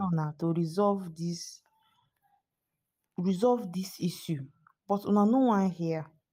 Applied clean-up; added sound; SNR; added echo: none; none; none; none.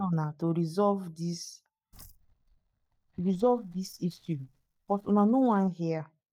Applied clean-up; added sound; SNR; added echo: neural mask model DeepFilterNet 3.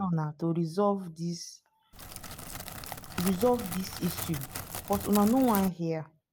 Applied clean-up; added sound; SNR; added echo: none; Crackle; 9 dB; none.